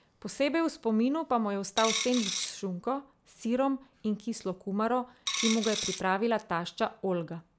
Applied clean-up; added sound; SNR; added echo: none; Coin (dropping); 3 dB; none.